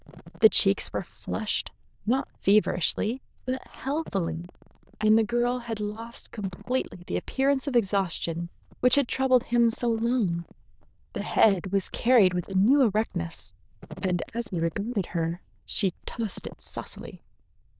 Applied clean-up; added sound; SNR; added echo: neural diffusion model UNIVERSE++.